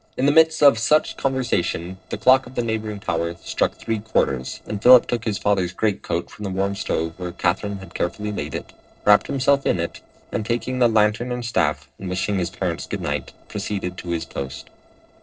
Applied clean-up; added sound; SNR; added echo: neural separator model SepFormer DNS4.